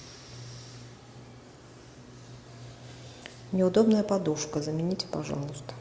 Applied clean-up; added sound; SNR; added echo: none; none; none; none.